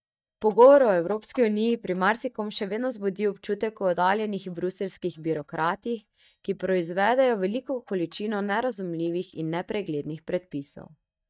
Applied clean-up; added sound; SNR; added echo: neural mask model DeepFilterNet 3.